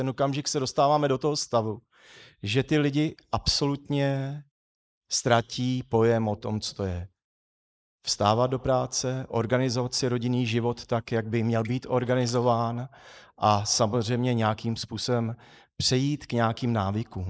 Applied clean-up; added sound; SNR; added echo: neural mask model Resemble Enhance denoiser.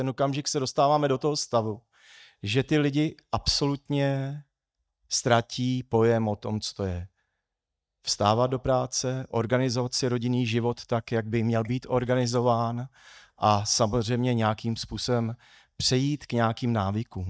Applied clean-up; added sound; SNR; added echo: neural mask model DeepFilterNet 3.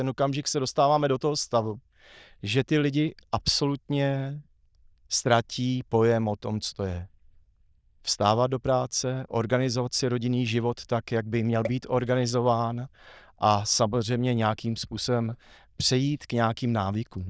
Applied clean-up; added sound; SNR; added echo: neural diffusion model UNIVERSE++.